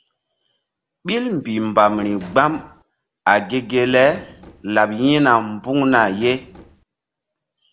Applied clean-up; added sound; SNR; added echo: none; Drawer open or close; 20 dB; none.